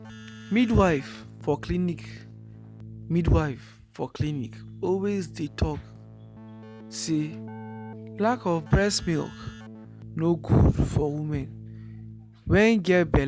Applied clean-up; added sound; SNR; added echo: none; Keyboard (musical); 16 dB; none.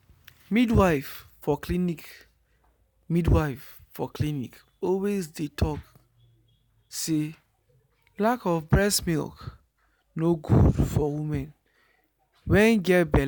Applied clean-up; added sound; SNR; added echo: none; none; none; none.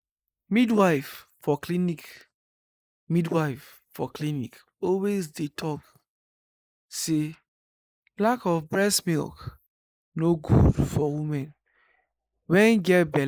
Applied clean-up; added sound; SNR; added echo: neural mask model Resemble Enhance denoiser.